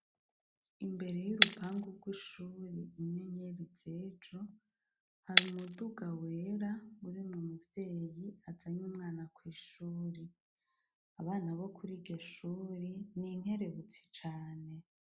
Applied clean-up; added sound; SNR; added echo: none; Shatter; -5 dB; none.